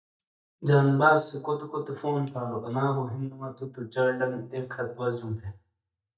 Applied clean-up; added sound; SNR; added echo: neural mask model DeepFilterNet 3.